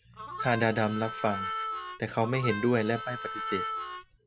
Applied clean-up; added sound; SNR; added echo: none; Harmonica; 6 dB; none.